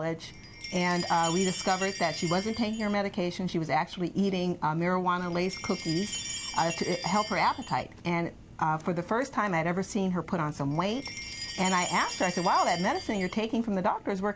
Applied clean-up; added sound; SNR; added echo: none; Chime; 11 dB; none.